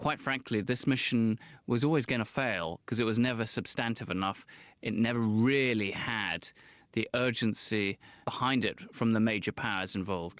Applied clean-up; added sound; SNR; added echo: none; none; none; none.